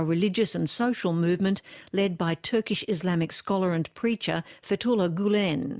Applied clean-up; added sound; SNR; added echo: none; none; none; none.